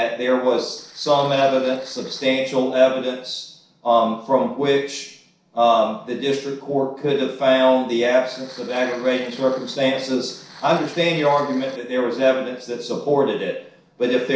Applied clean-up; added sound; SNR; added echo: neural separator model SepFormer DNS4.